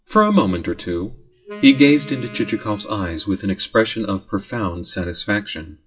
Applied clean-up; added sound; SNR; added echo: classical method WPE with log-MMSE.